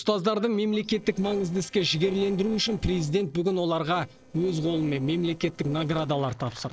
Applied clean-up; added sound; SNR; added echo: neural separator model SepFormer DNS4.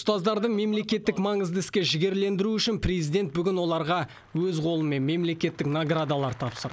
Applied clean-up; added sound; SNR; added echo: none; none; none; none.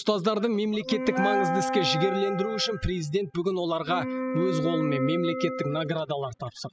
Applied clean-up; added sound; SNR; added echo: classical method spectral subtraction.